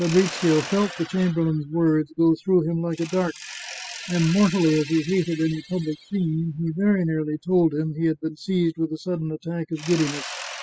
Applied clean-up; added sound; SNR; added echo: classical method spectral subtraction.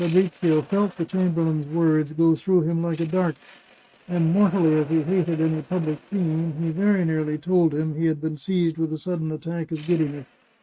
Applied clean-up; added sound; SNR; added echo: neural mask model RNNoise.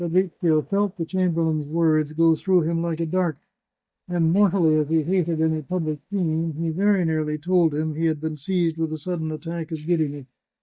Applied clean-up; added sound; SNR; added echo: neural mask model DeepFilterNet 3.